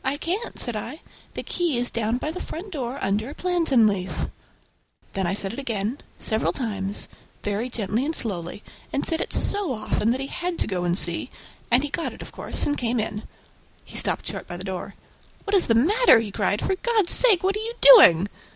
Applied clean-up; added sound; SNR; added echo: none; none; none; none.